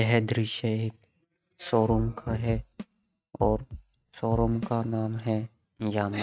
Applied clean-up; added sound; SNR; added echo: neural mask model RNNoise.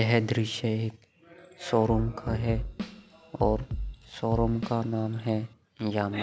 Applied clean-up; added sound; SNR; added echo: none; Drum kit + Bowed string instrument; 7 dB; none.